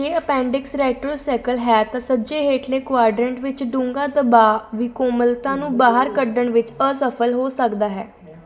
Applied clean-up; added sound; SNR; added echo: none; none; none; reverberation time 1.2 s.